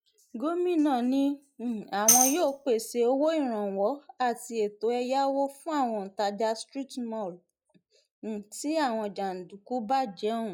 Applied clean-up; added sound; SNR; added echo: classical method log-MMSE.